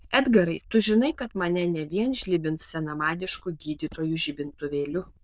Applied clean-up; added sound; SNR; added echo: neural diffusion model UNIVERSE++.